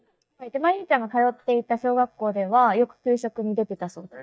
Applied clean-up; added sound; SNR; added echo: neural mask model DeepFilterNet 3.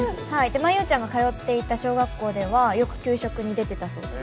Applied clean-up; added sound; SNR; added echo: none; none; none; none.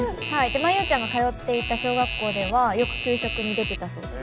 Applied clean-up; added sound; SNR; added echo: none; Doorbell; 4 dB; none.